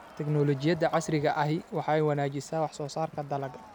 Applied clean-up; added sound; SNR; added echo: none; Crowd + Bowed string instrument; 19 dB; none.